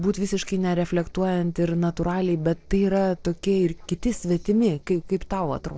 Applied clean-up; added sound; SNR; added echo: neural separator model SepFormer DNS4.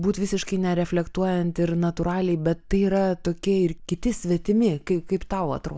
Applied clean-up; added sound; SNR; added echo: none; none; none; none.